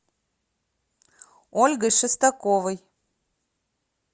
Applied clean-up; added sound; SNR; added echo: none; none; none; none.